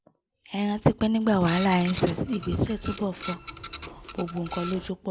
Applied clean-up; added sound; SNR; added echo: none; Printer; 9 dB; none.